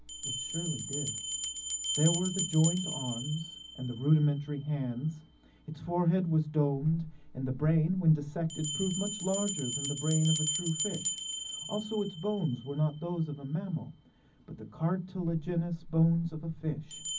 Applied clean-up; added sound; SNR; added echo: none; Bell; 7 dB; reverberation time 0.4 s.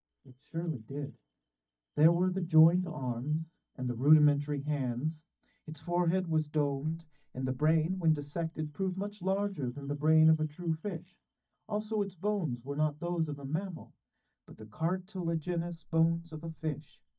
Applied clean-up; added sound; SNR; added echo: neural mask model DeepFilterNet 3.